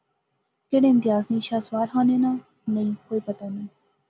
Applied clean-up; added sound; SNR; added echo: none; none; none; none.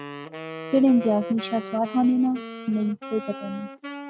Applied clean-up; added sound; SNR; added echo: neural mask model RNNoise.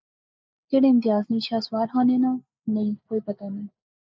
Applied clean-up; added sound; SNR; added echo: neural mask model Resemble Enhance denoiser.